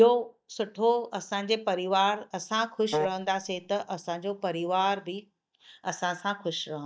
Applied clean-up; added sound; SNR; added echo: neural mask model DeepFilterNet 3.